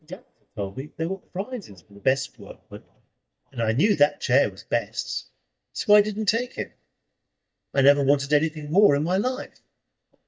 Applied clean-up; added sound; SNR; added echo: neural mask model DeepFilterNet 3.